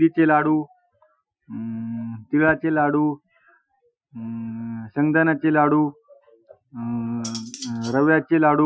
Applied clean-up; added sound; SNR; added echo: classical method Wiener filter.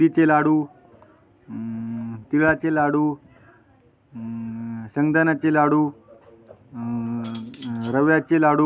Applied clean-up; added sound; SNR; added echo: none; Cutlery, silverware; 18 dB; none.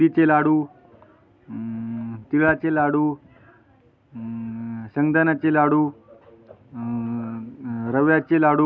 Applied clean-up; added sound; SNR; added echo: none; none; none; none.